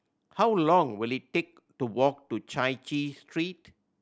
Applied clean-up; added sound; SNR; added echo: none; none; none; none.